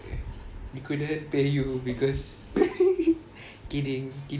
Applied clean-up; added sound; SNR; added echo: none; none; none; none.